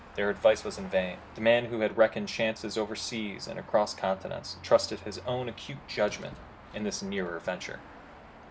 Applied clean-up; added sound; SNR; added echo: none; Car passing by / Traffic noise, roadway noise / Engine; 18 dB; none.